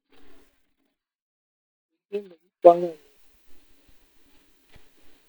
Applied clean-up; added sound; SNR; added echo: neural mask model DeepFilterNet 3.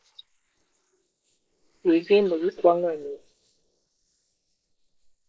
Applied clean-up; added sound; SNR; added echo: neural mask model Resemble Enhance denoiser.